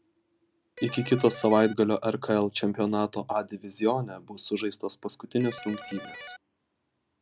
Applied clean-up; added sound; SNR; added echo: none; Electric guitar; 14 dB; none.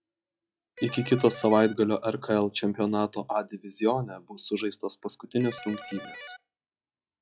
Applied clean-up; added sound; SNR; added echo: classical method log-MMSE.